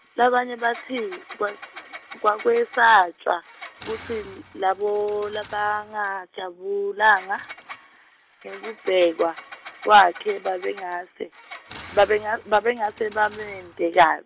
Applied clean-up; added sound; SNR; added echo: none; Engine; 20 dB; none.